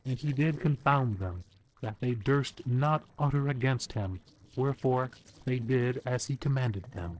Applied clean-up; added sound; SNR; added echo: neural separator model SepFormer DNS4.